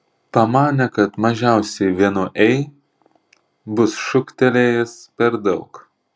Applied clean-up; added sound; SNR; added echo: none; none; none; none.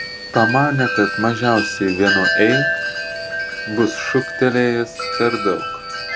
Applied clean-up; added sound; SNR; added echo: none; Wind chime; 3 dB; none.